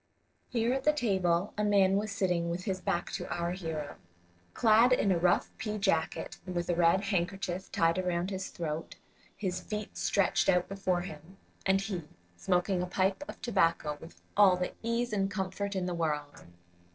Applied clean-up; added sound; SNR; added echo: neural separator model SepFormer DNS4.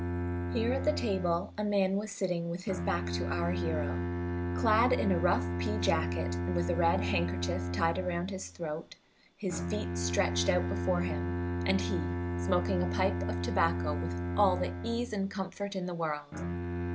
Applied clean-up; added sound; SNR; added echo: none; Bowed string instrument; 1 dB; none.